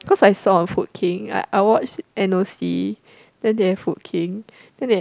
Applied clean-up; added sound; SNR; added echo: none; none; none; none.